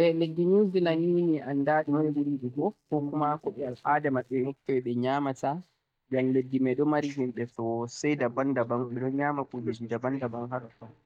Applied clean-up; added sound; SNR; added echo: neural mask model DeepFilterNet 3.